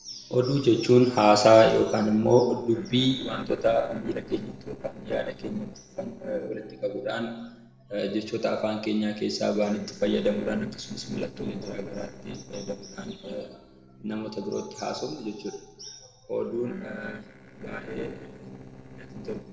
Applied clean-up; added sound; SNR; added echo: neural separator model SepFormer DNS4.